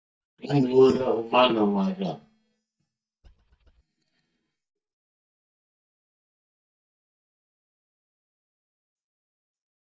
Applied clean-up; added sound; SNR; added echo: neural mask model DeepFilterNet 3.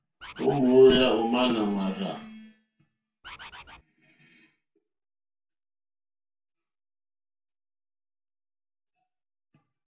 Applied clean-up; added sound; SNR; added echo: none; Bird; 16 dB; reverberation time 0.4 s.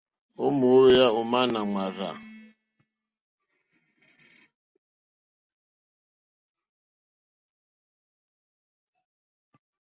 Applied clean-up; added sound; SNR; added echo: none; none; none; none.